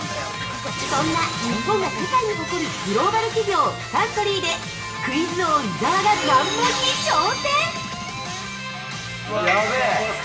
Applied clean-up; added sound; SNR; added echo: none; Wind instrument, woodwind instrument; 15 dB; reverberation time 2.0 s.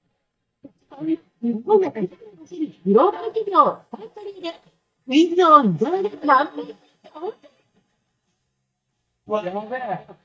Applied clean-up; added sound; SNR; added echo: neural mask model DeepFilterNet 3.